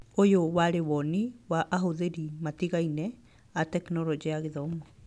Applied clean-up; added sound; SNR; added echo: none; none; none; none.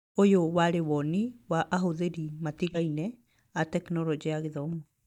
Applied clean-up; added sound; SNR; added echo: neural mask model DeepFilterNet 3.